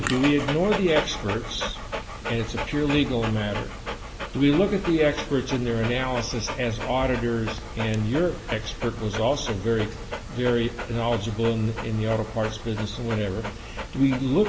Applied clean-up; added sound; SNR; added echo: none; Dog; 10 dB; none.